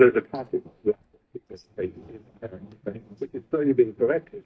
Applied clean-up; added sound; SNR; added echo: neural mask model DeepFilterNet 3.